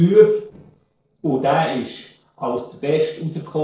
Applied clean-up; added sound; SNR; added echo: neural separator model SepFormer DNS4.